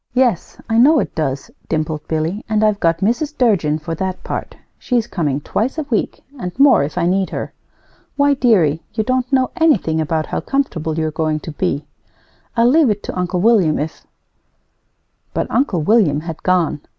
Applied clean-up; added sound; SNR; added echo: none; none; none; none.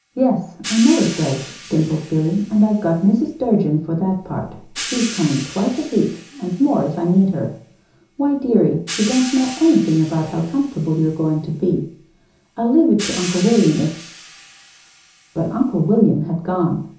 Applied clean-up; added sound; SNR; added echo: none; Hi-hat; 16 dB; reverberation time 0.6 s.